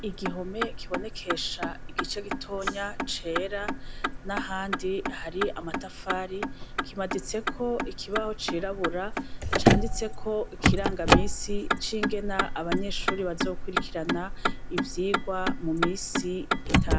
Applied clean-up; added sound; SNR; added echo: none; Motor vehicle (road); -4 dB; none.